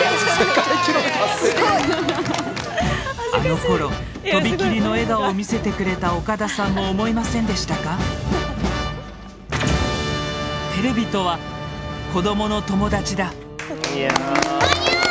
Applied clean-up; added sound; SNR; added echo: none; none; none; none.